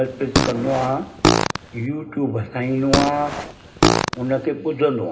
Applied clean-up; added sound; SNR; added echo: none; Fart; -2 dB; reverberation time 0.2 s.